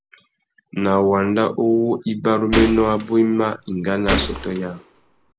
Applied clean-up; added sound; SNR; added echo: none; Gunshot, gunfire; 6 dB; none.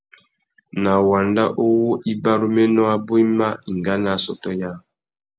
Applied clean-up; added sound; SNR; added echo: none; none; none; none.